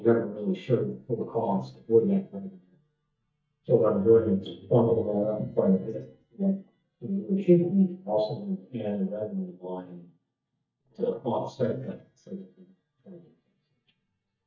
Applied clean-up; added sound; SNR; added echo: neural mask model DeepFilterNet 3.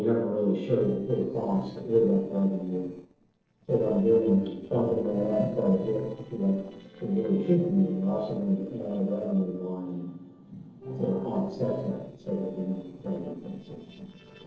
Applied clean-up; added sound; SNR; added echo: neural separator model SepFormer DNS4.